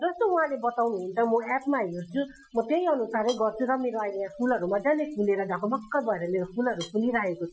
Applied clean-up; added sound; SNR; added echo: classical method Wiener filter.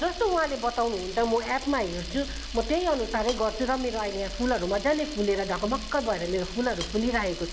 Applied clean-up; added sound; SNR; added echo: none; Camera; 10 dB; none.